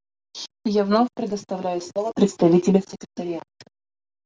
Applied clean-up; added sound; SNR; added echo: none; none; none; none.